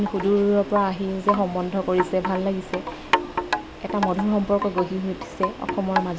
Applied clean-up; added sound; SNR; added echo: none; Wind chime; 5 dB; none.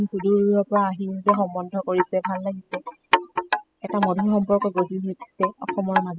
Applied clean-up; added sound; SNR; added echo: classical method spectral subtraction.